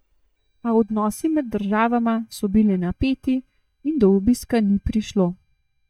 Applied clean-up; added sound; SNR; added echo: neural mask model DeepFilterNet 3.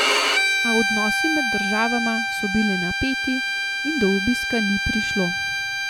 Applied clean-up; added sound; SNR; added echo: none; Bowed string instrument; -2 dB; none.